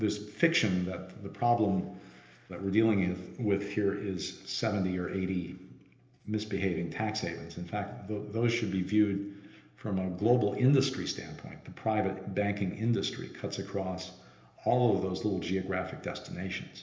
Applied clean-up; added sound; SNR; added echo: none; none; none; reverberation time 1.4 s.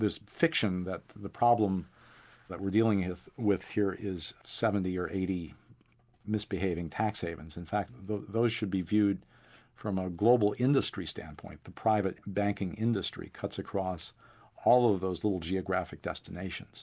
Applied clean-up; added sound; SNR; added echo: none; none; none; none.